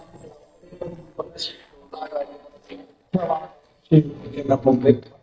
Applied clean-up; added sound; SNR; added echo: neural mask model DeepFilterNet 3.